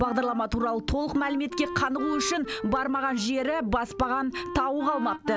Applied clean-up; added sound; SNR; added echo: none; Wind instrument, woodwind instrument; 10 dB; none.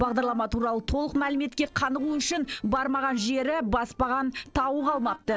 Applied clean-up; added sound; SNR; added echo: neural separator model SepFormer DNS4.